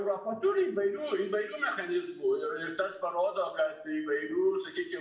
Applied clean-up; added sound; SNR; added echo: none; none; none; reverberation time 0.6 s.